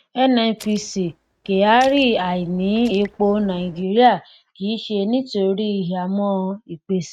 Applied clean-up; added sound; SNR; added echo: neural mask model RNNoise.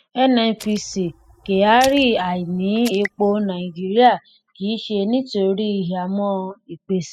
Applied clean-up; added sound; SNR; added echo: classical method spectral subtraction.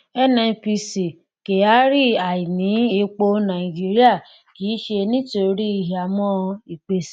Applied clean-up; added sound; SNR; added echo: none; none; none; none.